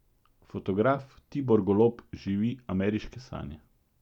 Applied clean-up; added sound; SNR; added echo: none; none; none; none.